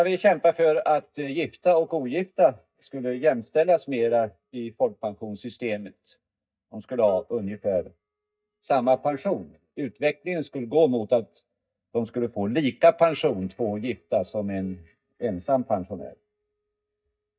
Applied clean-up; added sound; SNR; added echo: neural mask model DeepFilterNet 3.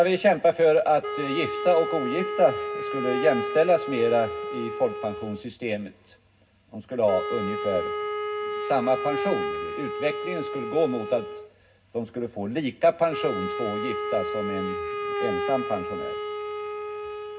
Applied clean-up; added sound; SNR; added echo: none; Wind instrument, woodwind instrument; 5 dB; reverberation time 0.4 s.